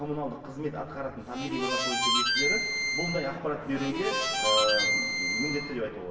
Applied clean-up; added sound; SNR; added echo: none; Harmonica; -4 dB; reverberation time 1.2 s.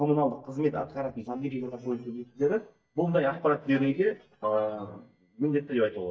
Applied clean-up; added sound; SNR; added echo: neural mask model DeepFilterNet 3.